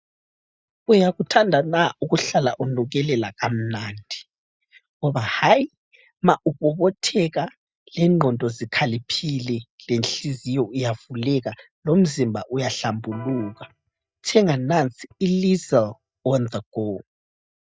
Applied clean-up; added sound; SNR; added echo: neural mask model DeepFilterNet 3.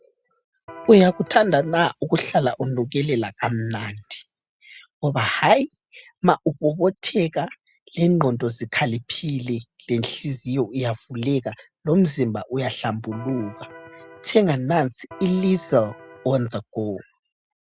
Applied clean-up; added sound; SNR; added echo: none; Electric guitar; 18 dB; none.